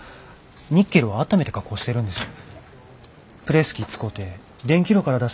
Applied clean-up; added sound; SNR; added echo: none; Microwave oven; 19 dB; none.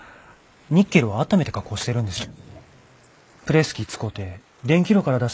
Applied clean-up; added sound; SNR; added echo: neural mask model Resemble Enhance denoiser.